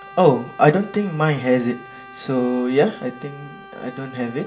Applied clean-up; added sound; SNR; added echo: none; Brass instrument; 19 dB; reverberation time 0.5 s.